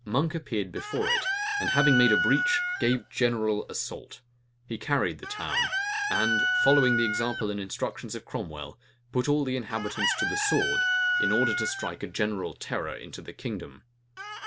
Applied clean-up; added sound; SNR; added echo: none; Chicken, rooster; 1 dB; none.